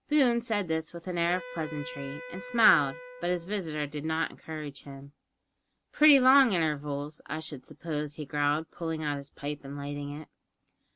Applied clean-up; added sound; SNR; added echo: none; Wind instrument, woodwind instrument; 14 dB; none.